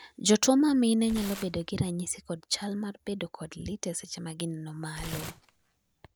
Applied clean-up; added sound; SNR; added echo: none; Tearing; 15 dB; none.